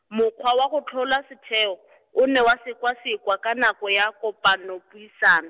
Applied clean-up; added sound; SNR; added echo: none; none; none; none.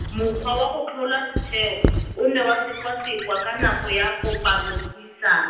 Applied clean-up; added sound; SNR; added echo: none; Squeak / Writing; 5 dB; reverberation time 0.9 s.